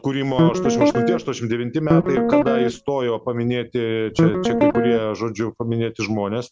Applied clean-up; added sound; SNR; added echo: none; Guitar; -4 dB; none.